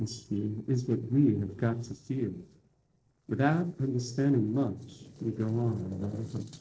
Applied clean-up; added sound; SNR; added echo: neural separator model SepFormer DNS4.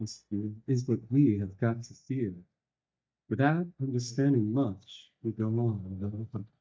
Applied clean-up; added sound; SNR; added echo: neural mask model DeepFilterNet 3.